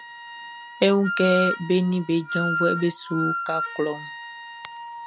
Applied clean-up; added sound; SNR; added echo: none; Wind instrument, woodwind instrument; 6 dB; none.